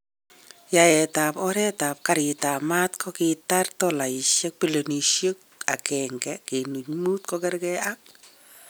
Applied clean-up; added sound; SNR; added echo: none; none; none; none.